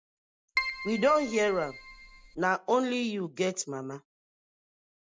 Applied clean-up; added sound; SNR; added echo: none; Keyboard (musical); 7 dB; none.